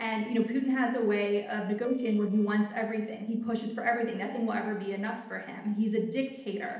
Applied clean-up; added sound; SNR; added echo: neural separator model SepFormer DNS4.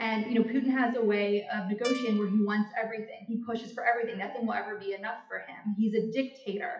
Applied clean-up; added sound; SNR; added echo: classical method WPE with log-MMSE.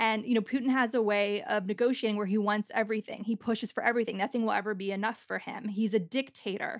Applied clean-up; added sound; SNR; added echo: none; none; none; none.